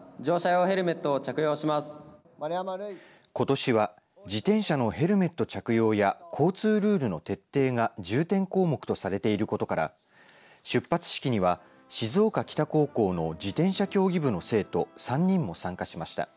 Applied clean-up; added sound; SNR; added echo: none; none; none; none.